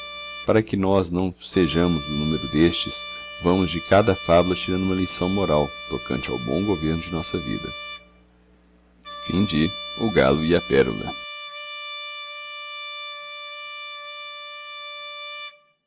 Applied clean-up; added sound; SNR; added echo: none; Trumpet; 11 dB; none.